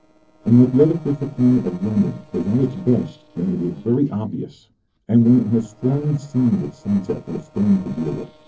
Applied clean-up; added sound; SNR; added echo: neural separator model SepFormer DNS4.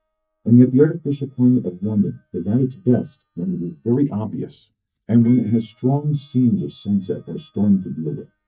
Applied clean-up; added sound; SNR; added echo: neural mask model DeepFilterNet 3.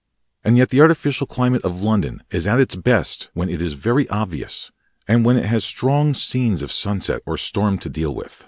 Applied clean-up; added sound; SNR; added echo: none; none; none; none.